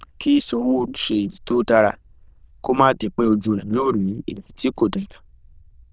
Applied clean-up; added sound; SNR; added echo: neural diffusion model UNIVERSE++.